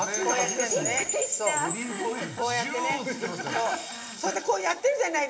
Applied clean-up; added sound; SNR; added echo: none; Wind chime / Percussion; 7 dB; reverberation time 2.1 s.